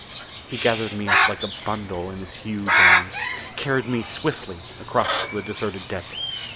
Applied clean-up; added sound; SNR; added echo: none; Bird; -3 dB; none.